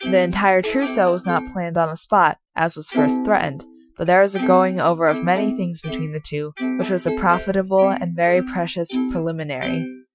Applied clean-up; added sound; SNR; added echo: classical method Wiener filter.